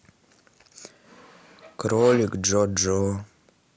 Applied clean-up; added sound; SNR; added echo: none; Sawing; 17 dB; none.